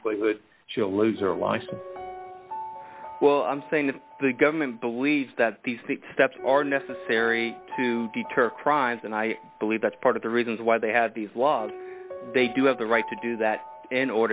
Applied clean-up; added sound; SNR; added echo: none; Piano; 16 dB; none.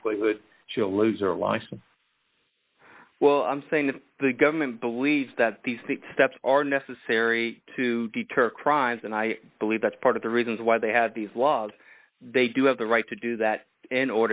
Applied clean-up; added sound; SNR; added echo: neural mask model Resemble Enhance denoiser.